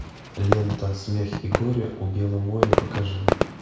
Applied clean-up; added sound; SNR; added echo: none; Fireworks; 1 dB; reverberation time 0.6 s.